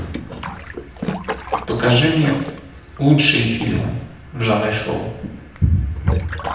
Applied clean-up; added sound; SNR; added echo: none; Sink (filling or washing); 11 dB; reverberation time 0.9 s.